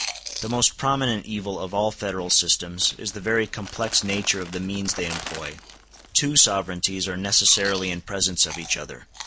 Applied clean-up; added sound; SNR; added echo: none; Chewing, mastication; 15 dB; none.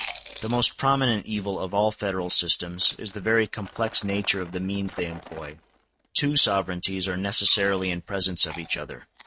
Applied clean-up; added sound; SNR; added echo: neural mask model RNNoise.